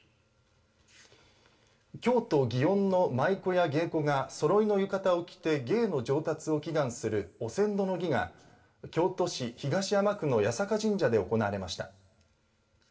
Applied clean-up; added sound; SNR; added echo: none; none; none; reverberation time 0.5 s.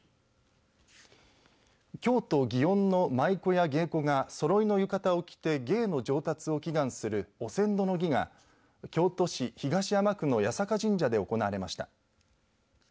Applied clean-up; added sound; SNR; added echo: none; none; none; none.